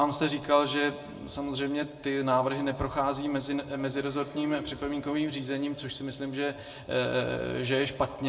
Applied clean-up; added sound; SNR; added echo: none; none; none; reverberation time 1.4 s.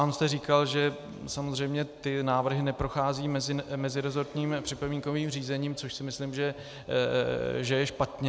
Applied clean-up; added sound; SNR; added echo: none; none; none; none.